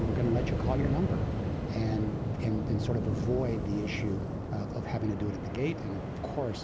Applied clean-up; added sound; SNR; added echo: none; Waves, surf; -1 dB; none.